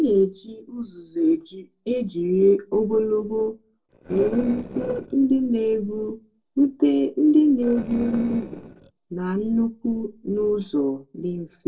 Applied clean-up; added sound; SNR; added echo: neural separator model SepFormer DNS4.